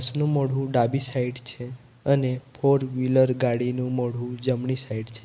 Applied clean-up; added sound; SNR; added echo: none; none; none; none.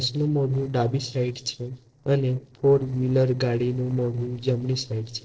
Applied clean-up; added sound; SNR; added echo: neural separator model SepFormer DNS4.